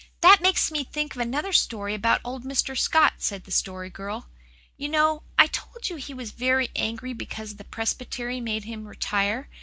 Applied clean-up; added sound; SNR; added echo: none; none; none; none.